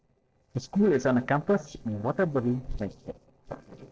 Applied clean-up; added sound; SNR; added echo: neural separator model SepFormer DNS4.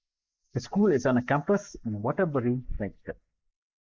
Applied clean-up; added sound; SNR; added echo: neural mask model Resemble Enhance denoiser.